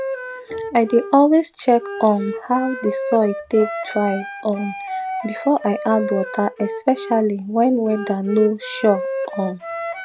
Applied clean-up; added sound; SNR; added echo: none; Wind instrument, woodwind instrument; 9 dB; none.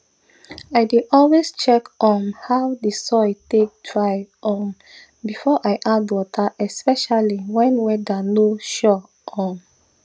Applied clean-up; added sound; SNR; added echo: none; none; none; none.